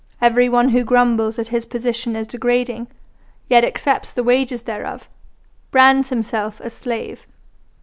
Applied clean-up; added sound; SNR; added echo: none; none; none; none.